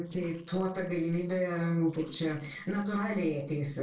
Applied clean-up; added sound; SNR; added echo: neural separator model SepFormer DNS4.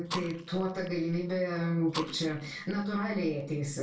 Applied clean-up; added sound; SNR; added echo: none; Fire; 13 dB; reverberation time 0.2 s.